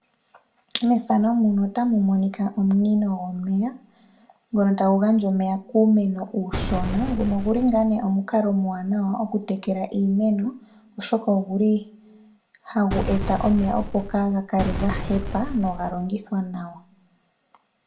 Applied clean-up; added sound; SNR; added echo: none; Boom; 6 dB; reverberation time 0.3 s.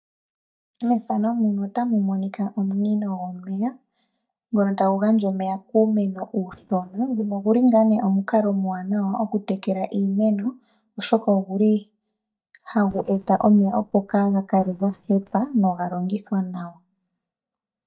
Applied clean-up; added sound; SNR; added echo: neural mask model DeepFilterNet 3.